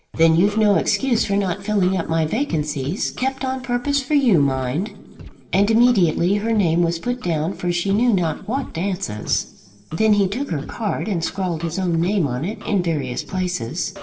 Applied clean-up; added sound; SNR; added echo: none; Scratching (performance technique); 20 dB; reverberation time 1.8 s.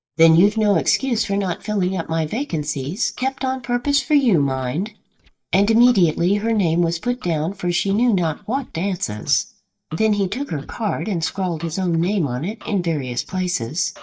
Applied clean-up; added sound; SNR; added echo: neural mask model DeepFilterNet 3.